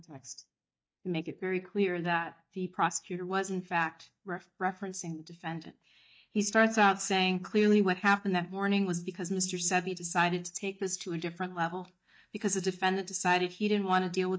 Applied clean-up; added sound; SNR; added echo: neural mask model DeepFilterNet 3.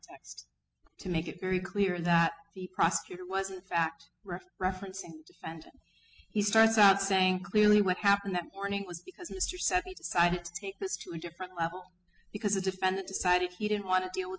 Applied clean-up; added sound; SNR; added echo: classical method spectral subtraction.